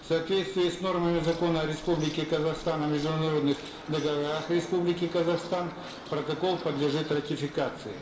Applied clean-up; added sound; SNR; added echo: none; Bird; 15 dB; reverberation time 0.5 s.